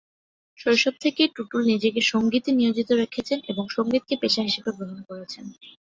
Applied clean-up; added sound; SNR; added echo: none; none; none; none.